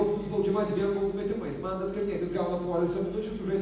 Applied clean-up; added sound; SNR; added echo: none; Engine; 20 dB; reverberation time 0.9 s.